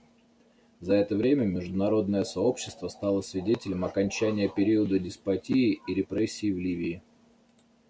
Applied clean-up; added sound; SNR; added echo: none; none; none; none.